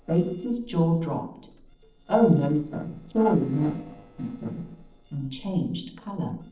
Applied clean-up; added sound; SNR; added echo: neural separator model SepFormer DNS4.